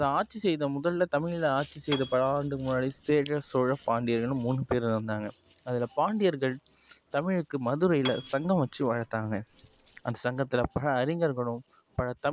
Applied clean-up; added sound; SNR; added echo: none; Piano; 16 dB; none.